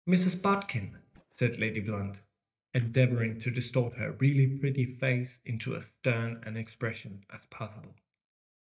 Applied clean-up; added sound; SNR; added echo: neural mask model DeepFilterNet 3.